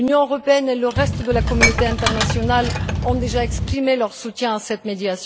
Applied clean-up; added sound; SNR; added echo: none; Boat, Water vehicle + Dishes, pots, and pans; 0 dB; none.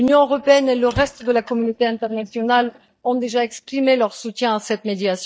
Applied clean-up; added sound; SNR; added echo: neural mask model DeepFilterNet 3.